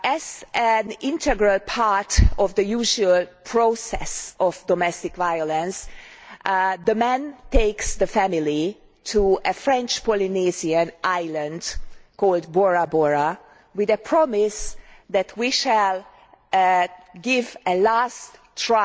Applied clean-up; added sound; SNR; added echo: none; none; none; none.